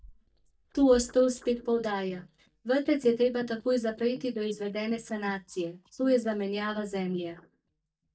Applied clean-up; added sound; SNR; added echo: neural mask model DeepFilterNet 3.